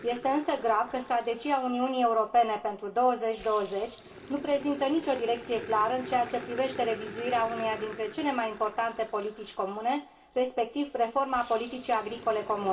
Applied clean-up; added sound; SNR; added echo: none; Growling; 16 dB; reverberation time 0.2 s.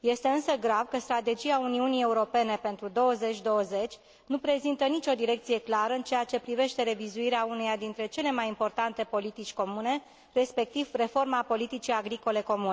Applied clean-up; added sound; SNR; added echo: none; none; none; none.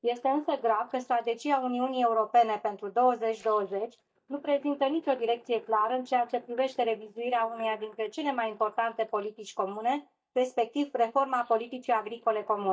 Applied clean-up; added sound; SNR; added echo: neural mask model DeepFilterNet 3.